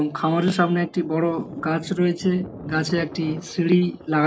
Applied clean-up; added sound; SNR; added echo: none; Thunder; 17 dB; none.